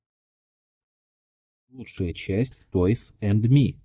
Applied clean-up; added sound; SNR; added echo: neural mask model DeepFilterNet 3.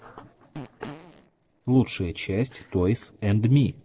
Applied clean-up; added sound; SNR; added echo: neural separator model SepFormer DNS4.